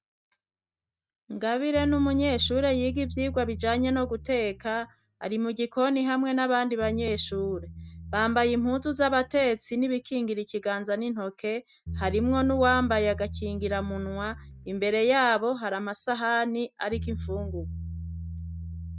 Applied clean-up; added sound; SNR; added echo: neural mask model RNNoise.